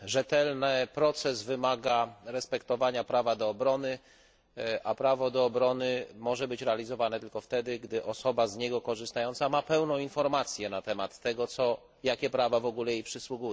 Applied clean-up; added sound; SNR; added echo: none; none; none; none.